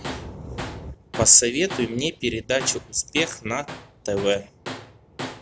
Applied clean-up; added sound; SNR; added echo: none; Tools; 13 dB; none.